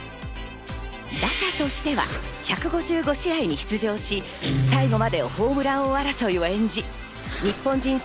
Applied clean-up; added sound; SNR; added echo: none; Guitar; 7 dB; none.